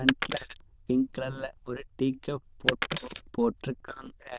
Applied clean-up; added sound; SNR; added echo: neural diffusion model UNIVERSE++.